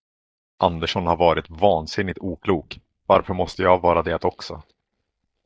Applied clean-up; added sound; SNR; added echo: neural mask model DeepFilterNet 3.